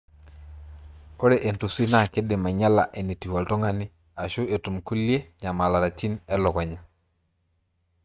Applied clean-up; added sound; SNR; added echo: neural mask model RNNoise.